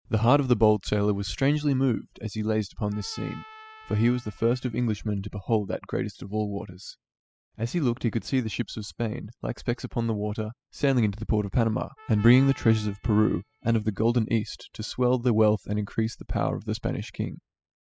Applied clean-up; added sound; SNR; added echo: classical method spectral subtraction.